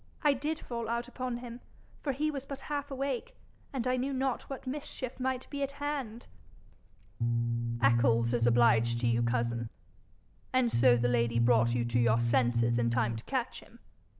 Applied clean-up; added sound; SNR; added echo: none; Bass guitar; -5 dB; none.